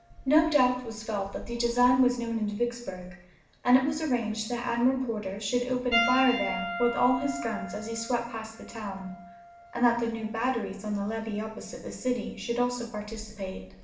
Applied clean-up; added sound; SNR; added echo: none; Piano; 12 dB; reverberation time 0.6 s.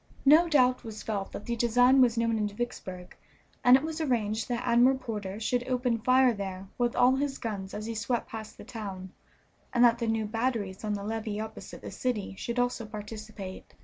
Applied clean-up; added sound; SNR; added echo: none; none; none; none.